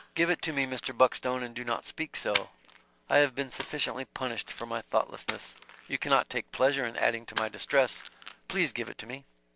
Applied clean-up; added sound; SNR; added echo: none; Splash, splatter; 12 dB; none.